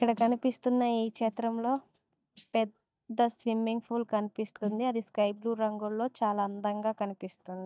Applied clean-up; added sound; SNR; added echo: neural mask model DeepFilterNet 3.